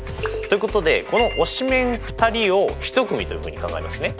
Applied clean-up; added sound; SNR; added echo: none; Wind instrument, woodwind instrument; 18 dB; none.